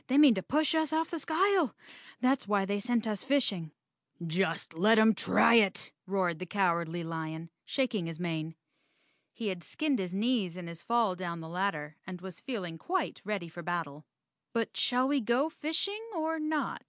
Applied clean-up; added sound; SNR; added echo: none; none; none; none.